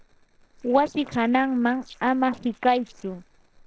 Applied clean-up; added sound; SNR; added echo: neural separator model SepFormer DNS4.